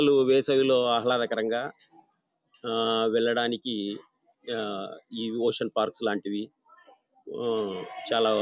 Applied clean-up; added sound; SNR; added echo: none; none; none; none.